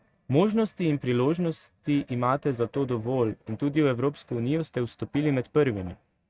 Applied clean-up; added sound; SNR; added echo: neural mask model RNNoise.